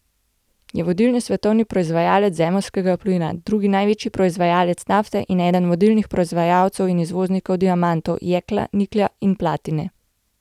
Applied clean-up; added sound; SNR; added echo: none; none; none; none.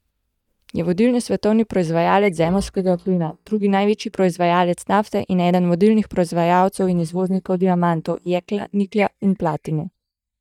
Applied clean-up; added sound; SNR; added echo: neural mask model DeepFilterNet 3.